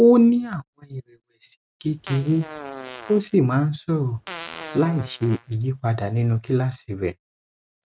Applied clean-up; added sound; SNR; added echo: neural mask model RNNoise.